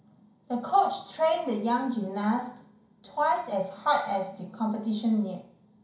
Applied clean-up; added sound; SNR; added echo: none; none; none; reverberation time 0.5 s.